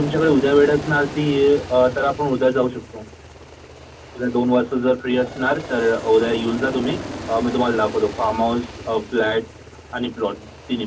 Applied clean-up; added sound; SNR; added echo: none; Aircraft; 13 dB; reverberation time 0.4 s.